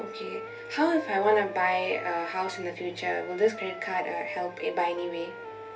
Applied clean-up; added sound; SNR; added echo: none; Wind instrument, woodwind instrument; 11 dB; reverberation time 0.3 s.